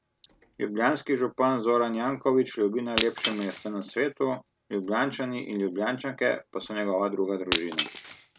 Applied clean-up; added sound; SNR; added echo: none; Shatter; 6 dB; none.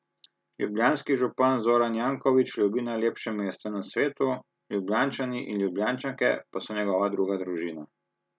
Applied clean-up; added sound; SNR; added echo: none; none; none; none.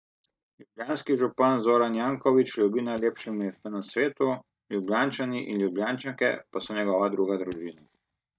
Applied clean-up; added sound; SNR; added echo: neural mask model DeepFilterNet 3.